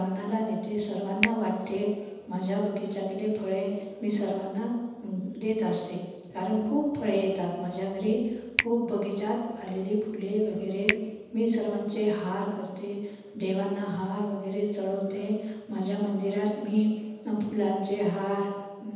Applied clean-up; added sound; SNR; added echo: none; Finger snapping; 9 dB; reverberation time 1.1 s.